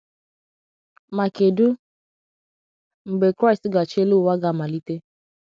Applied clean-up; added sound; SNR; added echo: none; none; none; none.